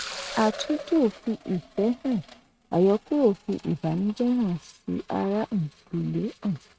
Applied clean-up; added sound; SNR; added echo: neural mask model RNNoise.